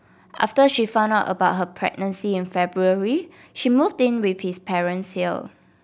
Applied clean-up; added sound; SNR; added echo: none; none; none; none.